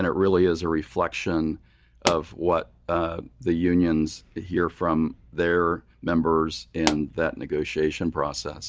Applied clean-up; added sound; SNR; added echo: none; Explosion; 9 dB; none.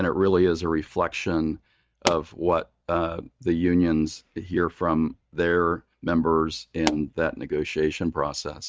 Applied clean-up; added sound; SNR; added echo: neural mask model RNNoise.